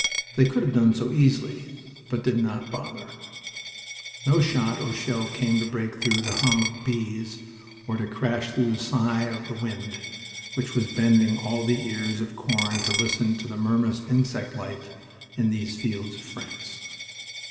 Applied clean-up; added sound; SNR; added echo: none; Coin (dropping); 10 dB; reverberation time 2.1 s.